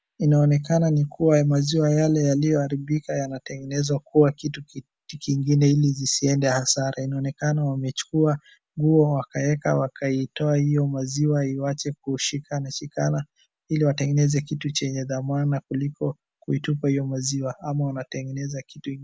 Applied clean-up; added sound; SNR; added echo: none; none; none; none.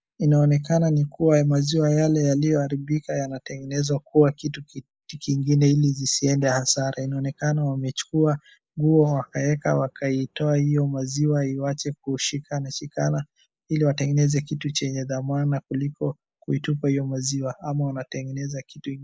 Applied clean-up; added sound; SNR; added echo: neural mask model Resemble Enhance denoiser.